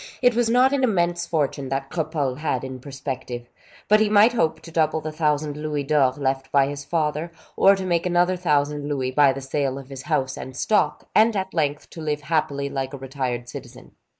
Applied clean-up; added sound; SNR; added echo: neural mask model Resemble Enhance denoiser.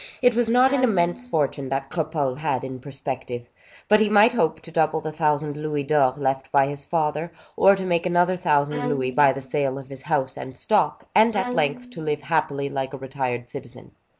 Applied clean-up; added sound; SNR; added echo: none; Bowed string instrument; 14 dB; none.